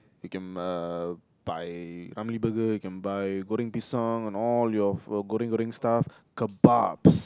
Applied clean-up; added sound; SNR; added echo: none; none; none; none.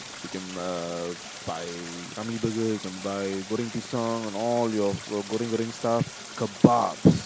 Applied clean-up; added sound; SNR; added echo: none; Stream; 13 dB; none.